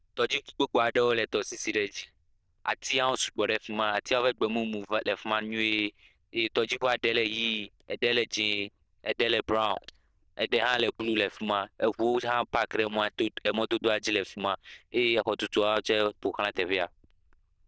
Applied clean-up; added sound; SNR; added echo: neural diffusion model UNIVERSE++.